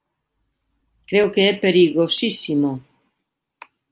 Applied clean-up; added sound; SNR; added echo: none; none; none; none.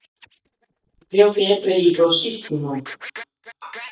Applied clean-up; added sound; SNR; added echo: neural mask model DeepFilterNet 3.